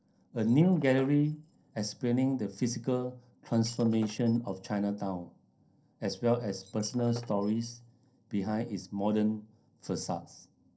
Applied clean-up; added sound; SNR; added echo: neural separator model SepFormer DNS4.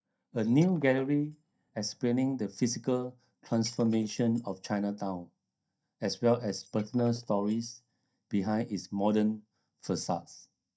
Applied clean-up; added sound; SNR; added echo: neural mask model DeepFilterNet 3.